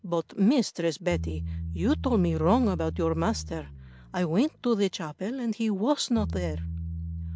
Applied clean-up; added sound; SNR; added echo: none; Bass guitar; 9 dB; none.